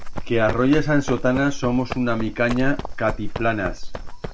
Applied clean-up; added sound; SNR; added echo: none; Run; 4 dB; none.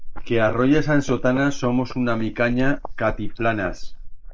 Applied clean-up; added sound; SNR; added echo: neural mask model Resemble Enhance denoiser.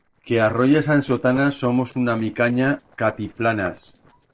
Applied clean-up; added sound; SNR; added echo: neural separator model SepFormer DNS4.